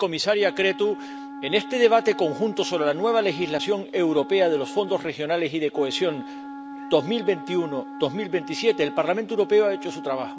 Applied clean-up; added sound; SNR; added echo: none; Wind instrument, woodwind instrument; 13 dB; none.